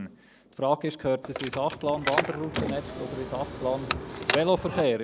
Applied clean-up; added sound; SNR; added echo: none; Car; 4 dB; none.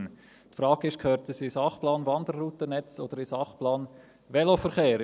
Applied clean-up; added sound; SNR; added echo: none; none; none; none.